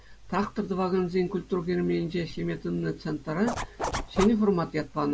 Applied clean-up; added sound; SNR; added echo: none; Zipper (clothing); 5 dB; none.